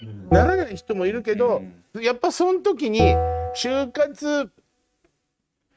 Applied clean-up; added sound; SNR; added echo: neural mask model RNNoise.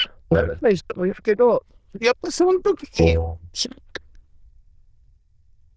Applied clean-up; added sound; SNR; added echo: neural diffusion model UNIVERSE++.